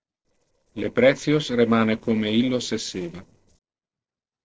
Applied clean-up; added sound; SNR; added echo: neural separator model SepFormer DNS4.